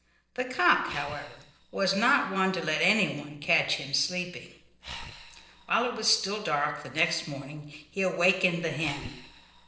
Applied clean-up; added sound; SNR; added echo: neural separator model SepFormer DNS4.